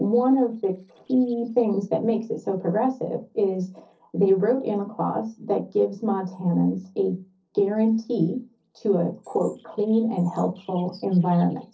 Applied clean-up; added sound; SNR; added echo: neural separator model SepFormer DNS4.